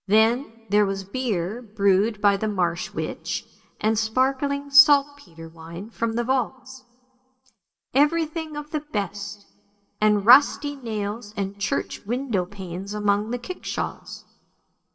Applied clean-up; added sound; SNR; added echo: none; none; none; reverberation time 0.3 s.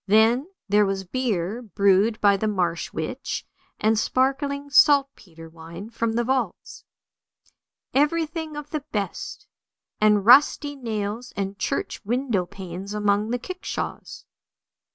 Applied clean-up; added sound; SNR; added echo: none; none; none; none.